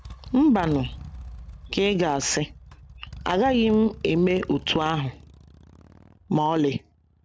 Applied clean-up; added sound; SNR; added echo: none; Motorcycle; 17 dB; none.